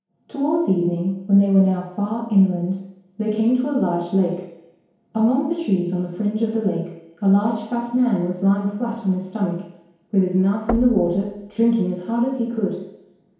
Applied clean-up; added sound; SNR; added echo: none; Knock; 13 dB; reverberation time 1.0 s.